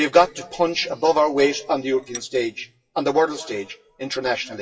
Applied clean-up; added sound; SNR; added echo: classical method WPE with log-MMSE.